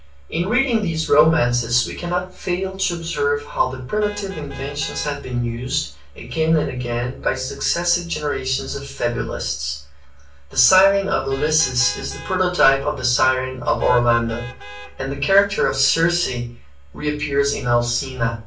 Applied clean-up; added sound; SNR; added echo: none; Vehicle horn, car horn, honking; 19 dB; reverberation time 0.3 s.